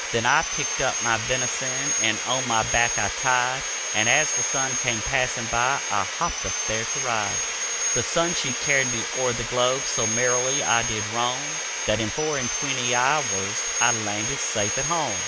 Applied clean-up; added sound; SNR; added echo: none; Sawing; 0 dB; none.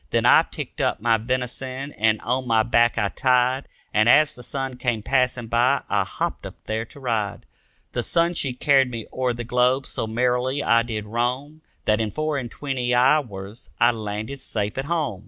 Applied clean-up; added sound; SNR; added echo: none; none; none; none.